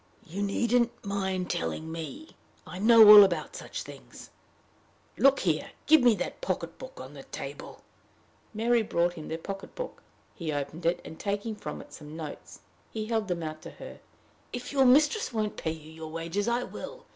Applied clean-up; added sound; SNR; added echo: none; none; none; none.